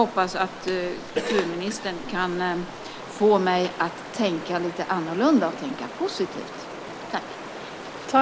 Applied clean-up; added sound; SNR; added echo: none; Stream; 12 dB; none.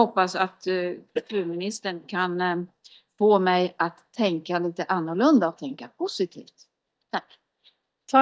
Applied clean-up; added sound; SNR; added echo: neural mask model DeepFilterNet 3.